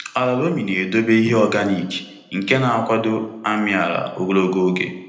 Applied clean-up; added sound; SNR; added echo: none; none; none; reverberation time 0.8 s.